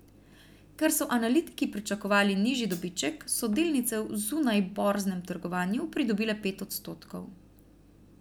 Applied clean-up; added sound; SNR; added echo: none; Hi-hat; 18 dB; none.